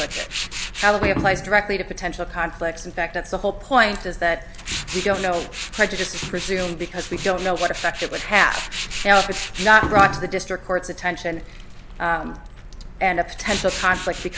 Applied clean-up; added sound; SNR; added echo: none; Tools; 10 dB; none.